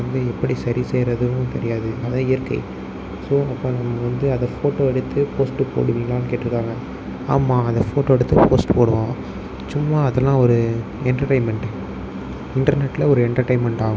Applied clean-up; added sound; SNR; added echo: none; none; none; none.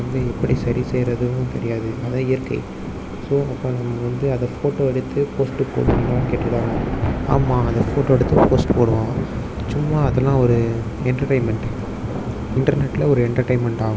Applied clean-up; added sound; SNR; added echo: none; Thunder / Rain; 6 dB; none.